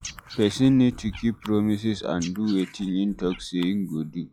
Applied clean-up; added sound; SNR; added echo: classical method log-MMSE.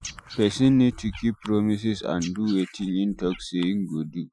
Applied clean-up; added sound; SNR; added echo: classical method Wiener filter.